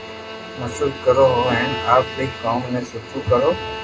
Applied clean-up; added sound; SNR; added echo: none; Bowed string instrument; 11 dB; reverberation time 0.2 s.